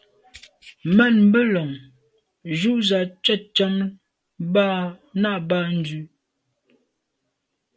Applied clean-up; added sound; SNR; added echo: none; none; none; none.